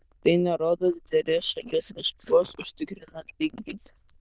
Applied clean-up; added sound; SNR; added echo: neural diffusion model UNIVERSE++.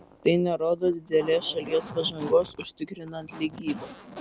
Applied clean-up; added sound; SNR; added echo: none; Zipper (clothing); 16 dB; none.